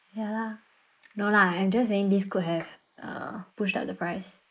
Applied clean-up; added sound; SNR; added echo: neural mask model Resemble Enhance denoiser.